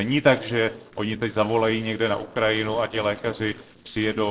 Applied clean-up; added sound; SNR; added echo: neural separator model SepFormer DNS4.